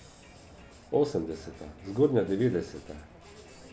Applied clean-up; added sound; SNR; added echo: none; Crowd; 20 dB; none.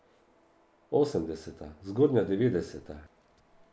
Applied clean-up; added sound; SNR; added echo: none; none; none; none.